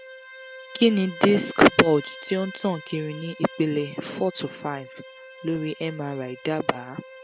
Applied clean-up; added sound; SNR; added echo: none; Bowed string instrument; 17 dB; none.